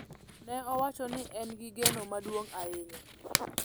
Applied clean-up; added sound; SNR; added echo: none; Tearing; 1 dB; none.